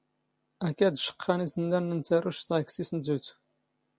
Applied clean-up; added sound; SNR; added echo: none; none; none; none.